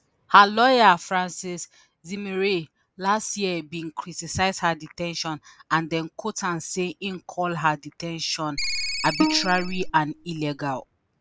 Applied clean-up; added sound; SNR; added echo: none; Bowed string instrument + Ringtone; 3 dB; none.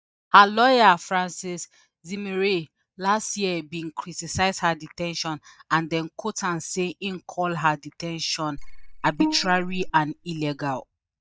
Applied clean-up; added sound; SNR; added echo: neural mask model DeepFilterNet 3.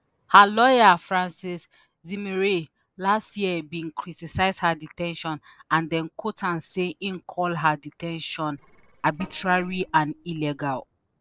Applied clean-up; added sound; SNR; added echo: neural separator model SepFormer DNS4.